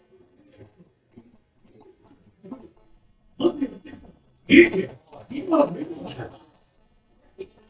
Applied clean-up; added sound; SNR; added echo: neural mask model DeepFilterNet 3.